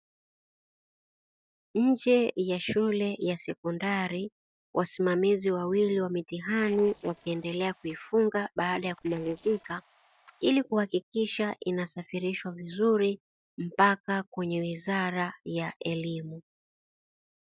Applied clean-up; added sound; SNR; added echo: neural separator model SepFormer DNS4.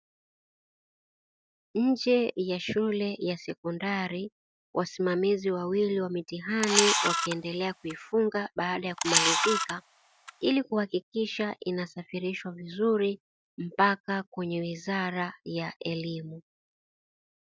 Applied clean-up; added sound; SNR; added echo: none; Camera; -1 dB; none.